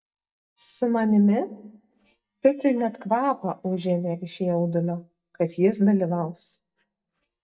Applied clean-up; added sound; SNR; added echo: neural mask model DeepFilterNet 3.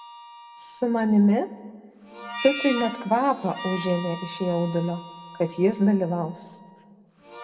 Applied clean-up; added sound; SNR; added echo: none; Harmonica; 13 dB; reverberation time 1.1 s.